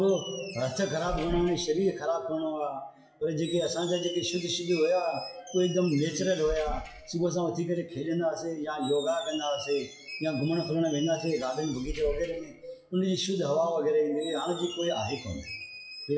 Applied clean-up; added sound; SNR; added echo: classical method WPE with log-MMSE.